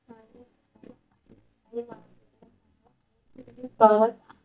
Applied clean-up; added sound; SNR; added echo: neural mask model DeepFilterNet 3.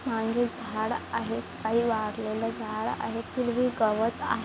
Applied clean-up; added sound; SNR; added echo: none; none; none; none.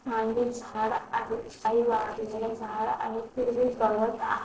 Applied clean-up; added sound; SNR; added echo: neural separator model SepFormer DNS4.